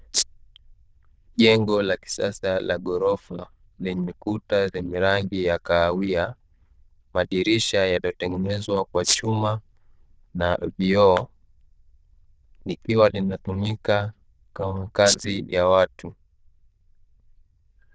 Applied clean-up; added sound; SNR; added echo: neural diffusion model UNIVERSE++.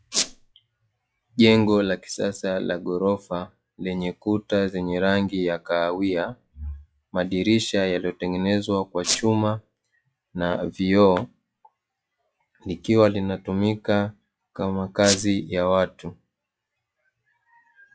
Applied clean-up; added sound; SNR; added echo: classical method log-MMSE.